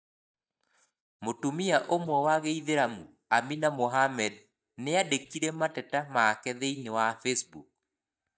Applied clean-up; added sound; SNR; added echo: neural mask model DeepFilterNet 3.